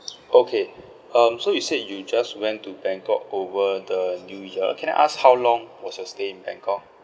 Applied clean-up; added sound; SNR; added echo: none; none; none; none.